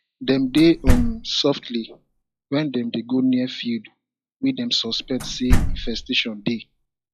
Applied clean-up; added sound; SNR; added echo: classical method log-MMSE.